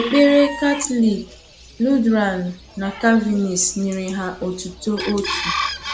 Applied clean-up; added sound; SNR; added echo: none; Chicken, rooster; 11 dB; none.